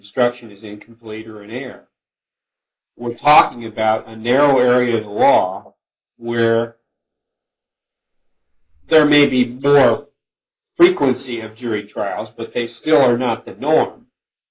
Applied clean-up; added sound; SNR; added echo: neural mask model Resemble Enhance denoiser.